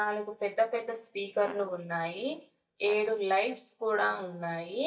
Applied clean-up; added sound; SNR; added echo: neural mask model DeepFilterNet 3.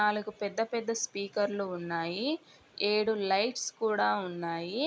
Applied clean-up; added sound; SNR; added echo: none; none; none; none.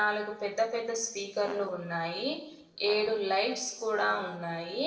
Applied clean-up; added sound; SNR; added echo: neural separator model SepFormer DNS4.